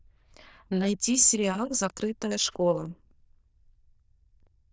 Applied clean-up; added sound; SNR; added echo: neural diffusion model UNIVERSE++.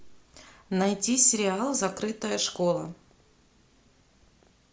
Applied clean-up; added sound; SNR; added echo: none; none; none; none.